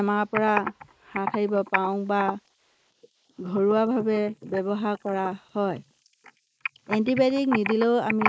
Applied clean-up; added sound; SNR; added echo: neural mask model Resemble Enhance denoiser.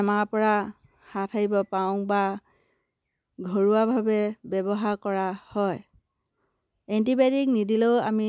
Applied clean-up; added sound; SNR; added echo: none; none; none; none.